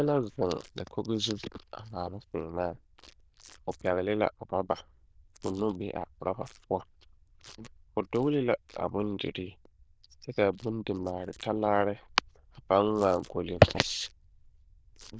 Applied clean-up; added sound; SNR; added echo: neural diffusion model UNIVERSE++.